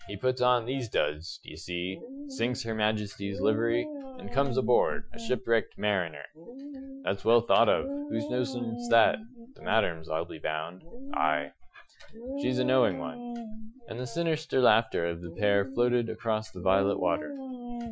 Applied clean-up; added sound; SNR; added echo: classical method Wiener filter.